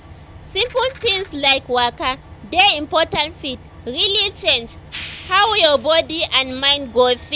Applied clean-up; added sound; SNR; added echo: none; Ratchet, pawl + Train; 19 dB; none.